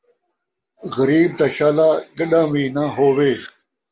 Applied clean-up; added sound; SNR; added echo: none; none; none; none.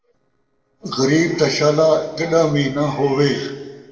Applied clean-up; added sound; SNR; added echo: neural separator model SepFormer DNS4.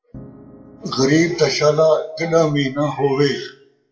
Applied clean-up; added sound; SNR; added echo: classical method WPE with log-MMSE.